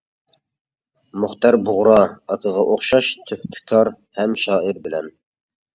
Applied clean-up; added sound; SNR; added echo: none; none; none; none.